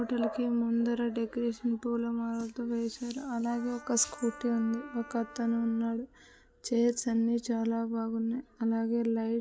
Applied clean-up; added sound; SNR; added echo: none; Wind instrument, woodwind instrument; 19 dB; none.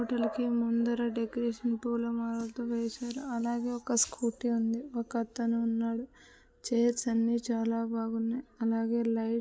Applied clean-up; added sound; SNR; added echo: none; none; none; none.